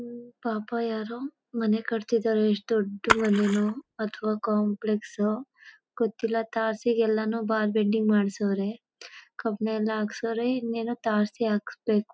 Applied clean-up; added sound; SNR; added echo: none; Splash, splatter; 5 dB; none.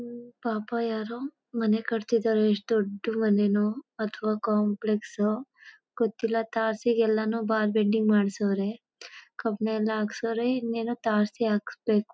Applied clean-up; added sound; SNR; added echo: none; none; none; none.